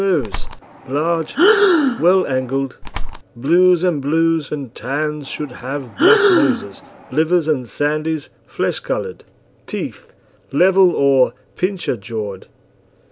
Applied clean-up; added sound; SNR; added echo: none; Breathing + Bird; -2 dB; none.